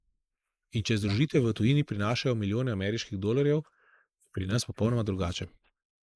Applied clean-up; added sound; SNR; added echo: neural mask model Resemble Enhance denoiser.